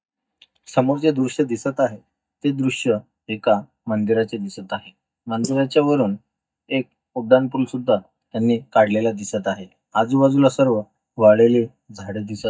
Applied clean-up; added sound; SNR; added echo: neural mask model DeepFilterNet 3.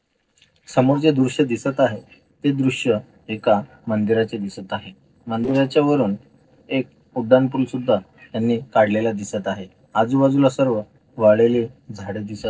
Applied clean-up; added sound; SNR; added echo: neural separator model SepFormer DNS4.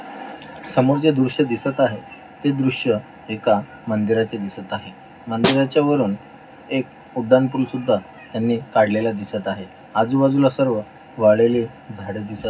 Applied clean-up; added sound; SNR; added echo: none; Snare drum; 5 dB; reverberation time 0.4 s.